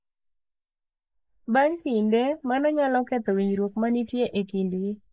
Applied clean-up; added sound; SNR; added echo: neural mask model Resemble Enhance denoiser.